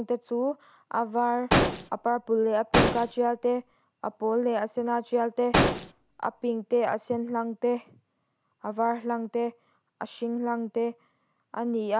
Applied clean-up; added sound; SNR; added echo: none; Explosion; -2 dB; none.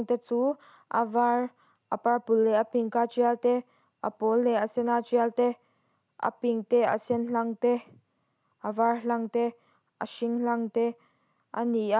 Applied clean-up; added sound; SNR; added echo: none; none; none; none.